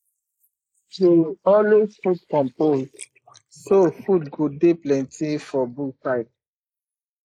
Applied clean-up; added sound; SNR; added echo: neural mask model Resemble Enhance denoiser.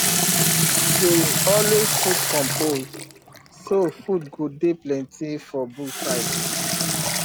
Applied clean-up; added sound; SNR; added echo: none; Sink (filling or washing) / Water tap, faucet; -2 dB; none.